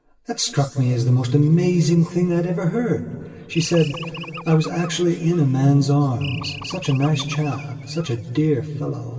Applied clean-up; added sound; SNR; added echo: none; Animal; 16 dB; reverberation time 2.4 s.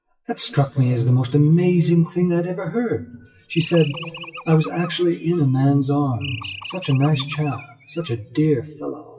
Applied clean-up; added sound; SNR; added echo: classical method WPE with log-MMSE.